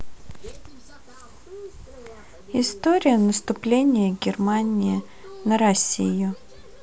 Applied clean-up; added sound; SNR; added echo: none; none; none; none.